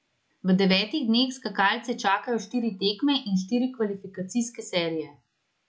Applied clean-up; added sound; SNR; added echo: none; none; none; none.